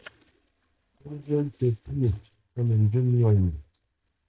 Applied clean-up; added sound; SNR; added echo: neural mask model DeepFilterNet 3.